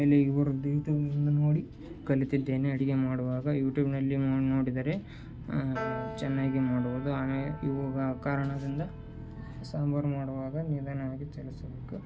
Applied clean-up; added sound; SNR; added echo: none; Piano; 18 dB; none.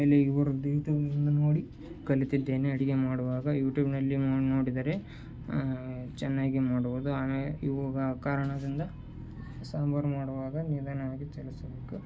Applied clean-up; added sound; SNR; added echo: none; none; none; none.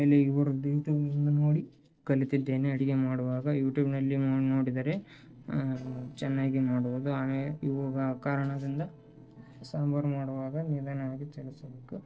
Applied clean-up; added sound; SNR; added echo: neural separator model SepFormer DNS4.